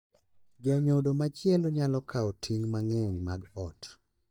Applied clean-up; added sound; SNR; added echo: neural mask model DeepFilterNet 3.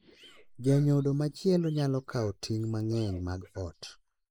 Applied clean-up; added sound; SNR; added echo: neural mask model Resemble Enhance denoiser.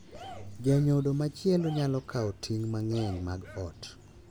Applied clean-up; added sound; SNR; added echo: none; Cheering; 19 dB; none.